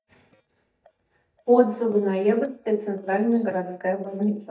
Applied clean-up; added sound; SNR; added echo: neural mask model DeepFilterNet 3.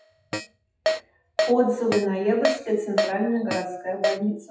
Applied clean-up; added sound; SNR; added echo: classical method WPE with log-MMSE.